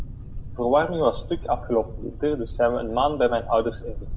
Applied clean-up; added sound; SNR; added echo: none; Boat, Water vehicle; 10 dB; reverberation time 0.5 s.